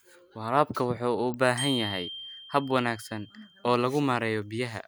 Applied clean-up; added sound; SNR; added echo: none; Glockenspiel; 14 dB; none.